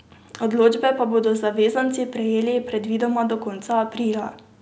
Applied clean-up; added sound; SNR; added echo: none; none; none; none.